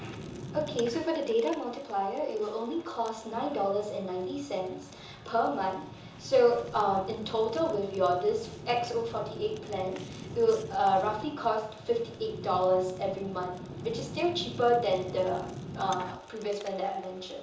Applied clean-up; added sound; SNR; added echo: none; Fire; 14 dB; reverberation time 0.6 s.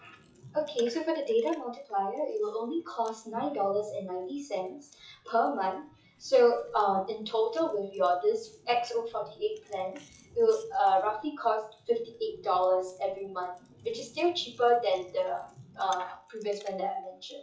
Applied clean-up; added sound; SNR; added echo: classical method WPE with log-MMSE.